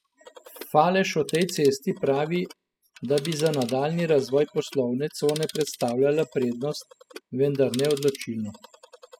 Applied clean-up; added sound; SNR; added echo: classical method spectral subtraction.